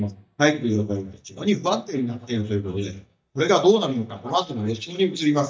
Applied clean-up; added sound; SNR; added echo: neural mask model DeepFilterNet 3.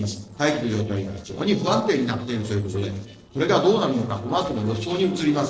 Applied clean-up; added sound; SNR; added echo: neural separator model SepFormer DNS4.